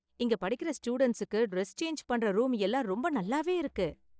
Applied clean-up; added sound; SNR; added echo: neural mask model DeepFilterNet 3.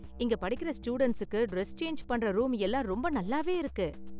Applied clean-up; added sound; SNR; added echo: none; Drum kit; 18 dB; none.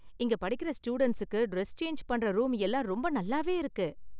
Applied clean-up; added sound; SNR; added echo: none; none; none; none.